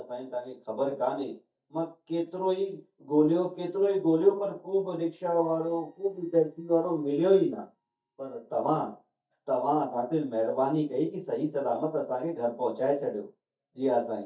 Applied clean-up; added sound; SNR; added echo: neural mask model DeepFilterNet 3.